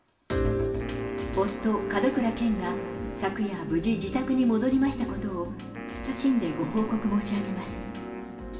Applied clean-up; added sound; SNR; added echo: none; Wind instrument, woodwind instrument; 15 dB; reverberation time 2.3 s.